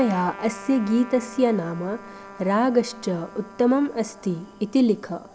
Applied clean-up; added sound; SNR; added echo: none; Trumpet; 19 dB; none.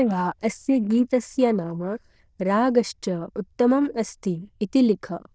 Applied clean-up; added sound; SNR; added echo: neural diffusion model UNIVERSE++.